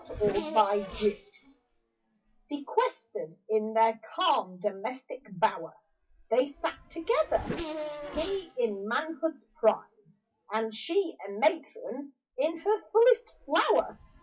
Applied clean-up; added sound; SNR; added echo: classical method WPE with log-MMSE.